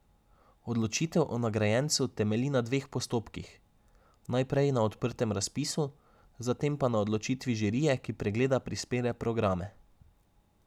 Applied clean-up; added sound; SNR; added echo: none; none; none; none.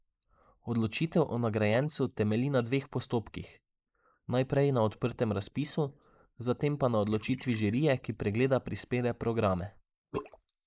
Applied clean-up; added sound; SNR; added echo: neural mask model Resemble Enhance denoiser.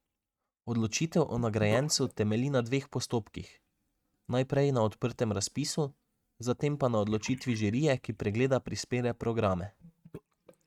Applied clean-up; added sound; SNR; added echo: neural mask model RNNoise.